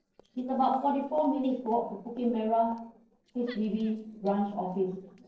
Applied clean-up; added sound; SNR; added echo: neural separator model SepFormer DNS4.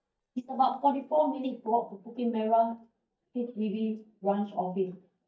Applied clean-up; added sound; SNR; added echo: neural mask model DeepFilterNet 3.